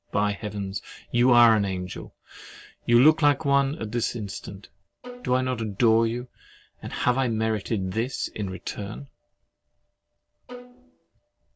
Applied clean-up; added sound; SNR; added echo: none; Bowed string instrument; 15 dB; none.